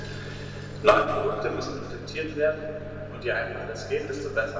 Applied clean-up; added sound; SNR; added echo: none; Microwave oven; 10 dB; reverberation time 2.5 s.